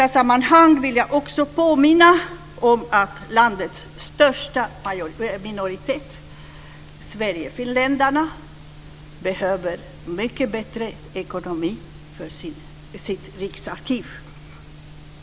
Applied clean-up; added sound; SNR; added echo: none; none; none; none.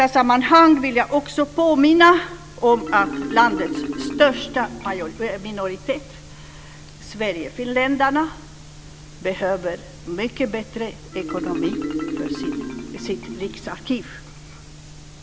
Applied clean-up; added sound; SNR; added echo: none; Marimba, xylophone; 12 dB; none.